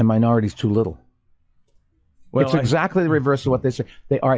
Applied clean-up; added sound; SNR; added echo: classical method log-MMSE.